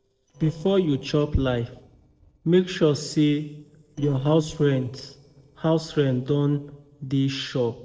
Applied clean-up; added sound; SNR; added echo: neural separator model SepFormer DNS4.